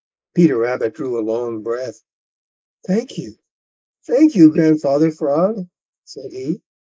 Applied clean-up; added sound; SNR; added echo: neural mask model Resemble Enhance denoiser.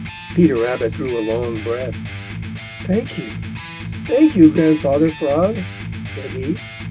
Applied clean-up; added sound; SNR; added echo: none; Electric guitar; 10 dB; none.